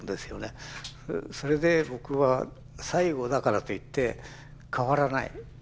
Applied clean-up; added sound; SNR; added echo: none; Engine; 17 dB; none.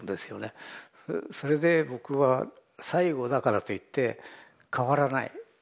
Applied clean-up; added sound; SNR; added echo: none; none; none; none.